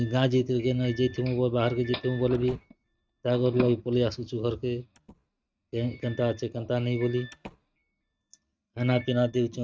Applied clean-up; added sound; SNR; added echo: neural mask model RNNoise.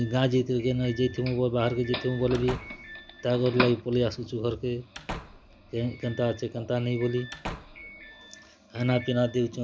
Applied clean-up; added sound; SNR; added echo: none; Doorbell + Slam / Wood; 12 dB; none.